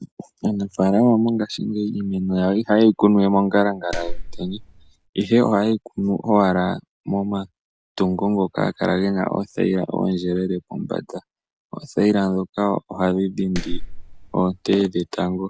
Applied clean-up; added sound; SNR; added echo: none; Clapping; 5 dB; none.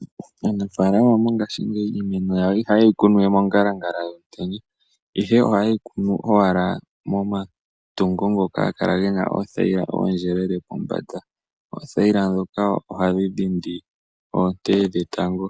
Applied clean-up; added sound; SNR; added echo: none; none; none; none.